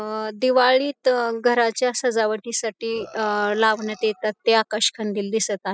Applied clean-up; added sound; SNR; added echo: classical method spectral subtraction.